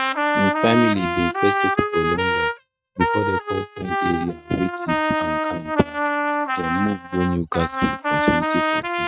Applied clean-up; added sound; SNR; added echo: neural mask model RNNoise.